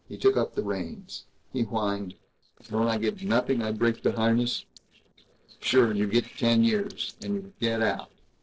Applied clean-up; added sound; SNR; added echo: neural separator model SepFormer DNS4.